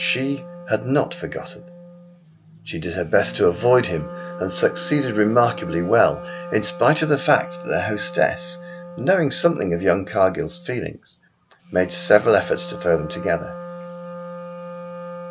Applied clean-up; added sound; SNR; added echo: none; Wind instrument, woodwind instrument; 14 dB; none.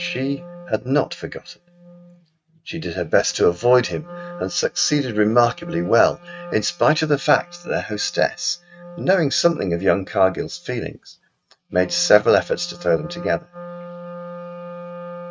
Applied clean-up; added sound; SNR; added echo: neural mask model RNNoise.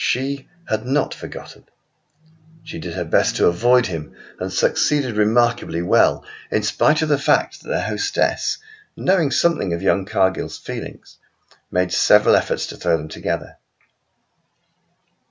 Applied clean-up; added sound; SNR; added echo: none; none; none; none.